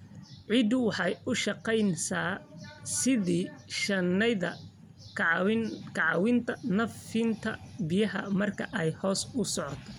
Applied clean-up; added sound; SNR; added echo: none; none; none; none.